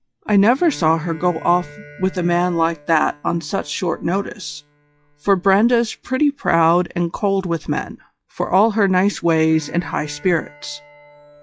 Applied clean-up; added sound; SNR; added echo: classical method log-MMSE.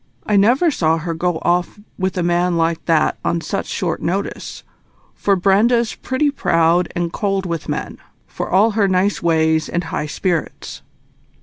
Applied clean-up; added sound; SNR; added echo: none; none; none; none.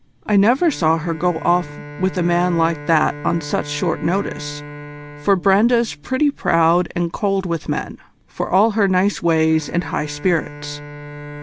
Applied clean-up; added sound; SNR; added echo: none; Bowed string instrument; 15 dB; none.